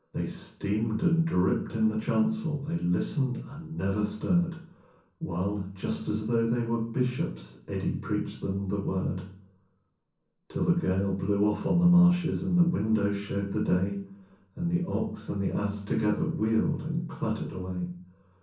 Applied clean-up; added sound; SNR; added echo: none; none; none; reverberation time 0.6 s.